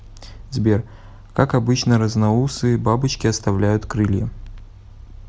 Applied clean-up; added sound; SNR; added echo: none; none; none; none.